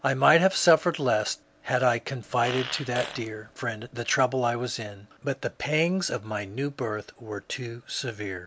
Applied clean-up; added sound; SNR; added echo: none; Fart; 11 dB; none.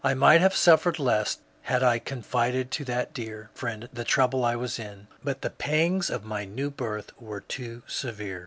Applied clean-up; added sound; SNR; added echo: none; none; none; none.